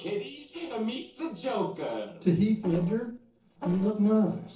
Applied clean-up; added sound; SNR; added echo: neural separator model SepFormer DNS4.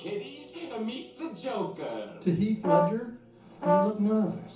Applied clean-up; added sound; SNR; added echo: none; Brass instrument; -2 dB; reverberation time 0.7 s.